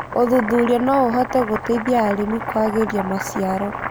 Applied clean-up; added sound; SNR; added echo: none; Boiling; 9 dB; none.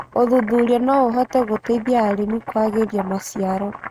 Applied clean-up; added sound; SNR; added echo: neural mask model RNNoise.